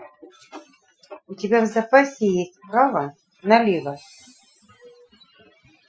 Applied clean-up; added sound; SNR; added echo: classical method Wiener filter.